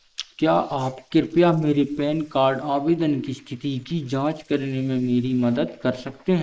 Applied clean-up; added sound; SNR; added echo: neural mask model Resemble Enhance denoiser.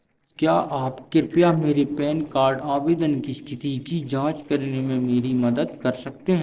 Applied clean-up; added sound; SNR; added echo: neural separator model SepFormer DNS4.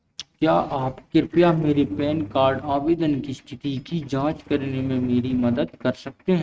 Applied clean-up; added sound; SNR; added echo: neural mask model RNNoise.